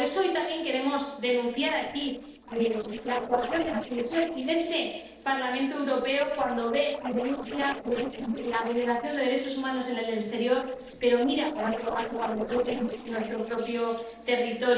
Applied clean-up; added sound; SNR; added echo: neural separator model SepFormer DNS4.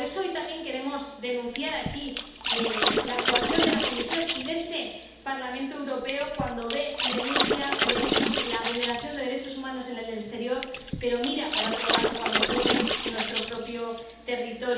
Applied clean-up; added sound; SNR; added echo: none; Water / Splash, splatter; -1 dB; reverberation time 0.8 s.